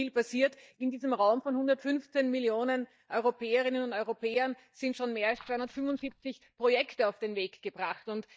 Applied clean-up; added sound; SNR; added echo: neural mask model DeepFilterNet 3.